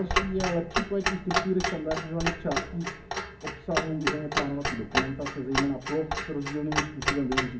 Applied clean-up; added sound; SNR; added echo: none; Clock; 0 dB; reverberation time 0.4 s.